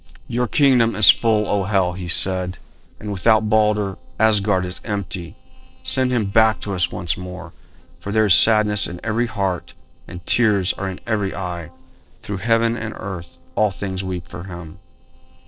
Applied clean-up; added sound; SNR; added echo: neural separator model SepFormer DNS4.